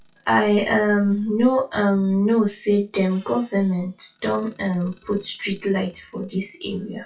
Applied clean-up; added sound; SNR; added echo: classical method WPE with log-MMSE.